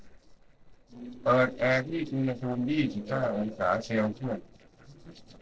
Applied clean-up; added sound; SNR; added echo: neural separator model SepFormer DNS4.